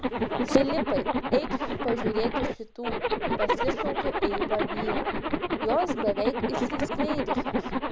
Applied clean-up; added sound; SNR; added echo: none; Zipper (clothing); -3 dB; none.